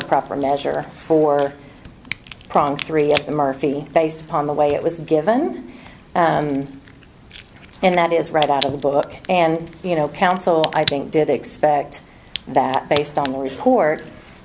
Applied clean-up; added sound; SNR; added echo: none; Crack; 17 dB; none.